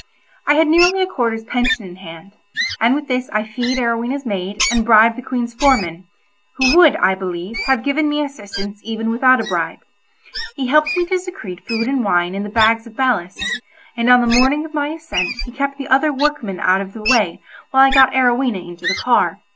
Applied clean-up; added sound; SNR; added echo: none; Wild animals; 9 dB; none.